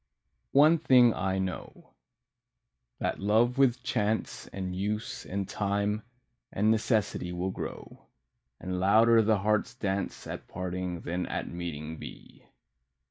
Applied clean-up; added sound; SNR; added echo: none; none; none; none.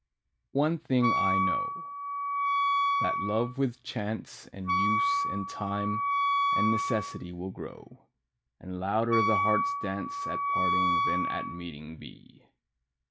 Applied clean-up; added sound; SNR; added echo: none; Wind instrument, woodwind instrument; -4 dB; none.